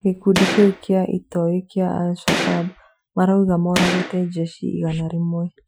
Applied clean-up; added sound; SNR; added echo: classical method Wiener filter.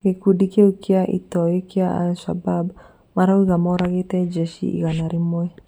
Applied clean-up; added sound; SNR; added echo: none; none; none; none.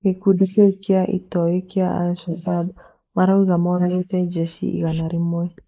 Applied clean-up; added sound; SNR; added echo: neural mask model Resemble Enhance denoiser.